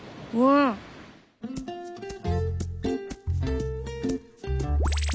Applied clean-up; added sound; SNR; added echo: none; none; none; none.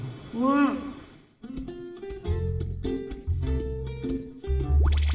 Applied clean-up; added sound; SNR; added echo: none; none; none; reverberation time 0.8 s.